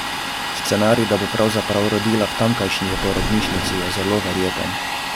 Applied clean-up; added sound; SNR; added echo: none; Domestic sounds, home sounds + Thunder; 3 dB; none.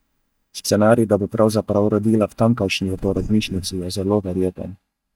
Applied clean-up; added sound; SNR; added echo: neural mask model DeepFilterNet 3.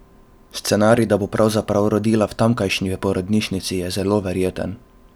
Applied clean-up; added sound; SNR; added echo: none; none; none; none.